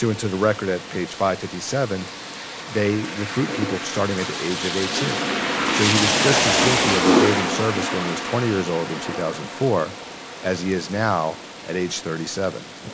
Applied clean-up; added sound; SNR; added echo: none; Rain; 1 dB; none.